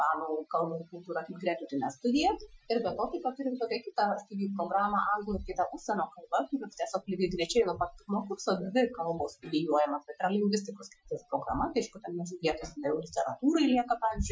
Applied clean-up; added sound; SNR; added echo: classical method Wiener filter.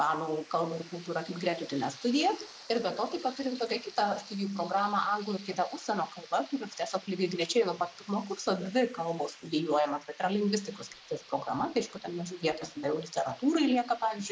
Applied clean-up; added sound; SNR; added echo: neural mask model Resemble Enhance denoiser.